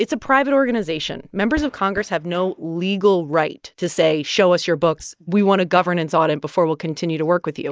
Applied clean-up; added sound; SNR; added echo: neural mask model DeepFilterNet 3.